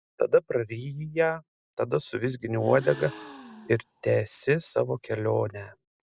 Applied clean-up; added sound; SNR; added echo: none; Gasp; 19 dB; none.